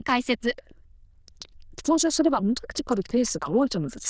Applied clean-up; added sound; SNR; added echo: neural diffusion model UNIVERSE++.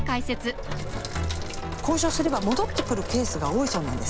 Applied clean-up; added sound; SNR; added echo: none; Sink (filling or washing); 5 dB; none.